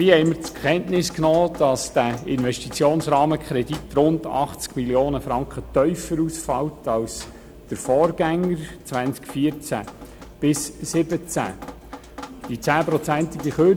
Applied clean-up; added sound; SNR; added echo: none; Drip; 18 dB; none.